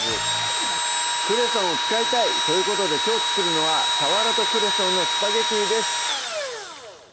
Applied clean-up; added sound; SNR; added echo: none; Engine / Drill; -4 dB; none.